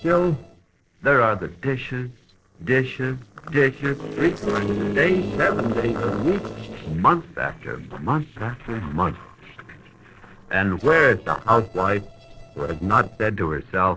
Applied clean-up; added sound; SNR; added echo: neural separator model SepFormer DNS4.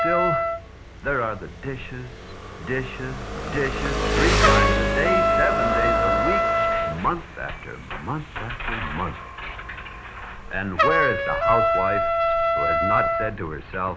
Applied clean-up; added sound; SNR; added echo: none; Trumpet + Engine; -4 dB; none.